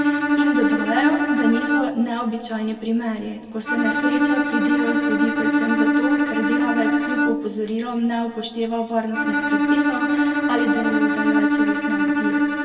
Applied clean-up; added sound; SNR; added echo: none; Bowed string instrument; -5 dB; reverberation time 1.4 s.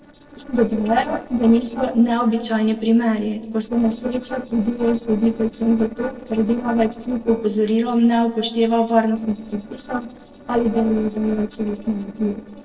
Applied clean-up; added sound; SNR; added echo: neural separator model SepFormer DNS4.